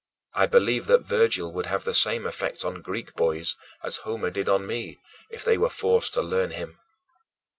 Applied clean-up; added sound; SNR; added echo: none; none; none; none.